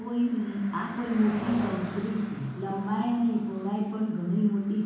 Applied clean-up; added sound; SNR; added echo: none; Car passing by; 15 dB; reverberation time 1.0 s.